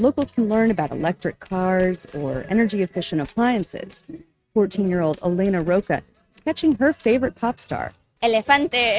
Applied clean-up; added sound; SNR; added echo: neural mask model RNNoise.